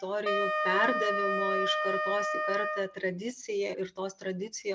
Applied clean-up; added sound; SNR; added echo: none; Wind instrument, woodwind instrument; 0 dB; none.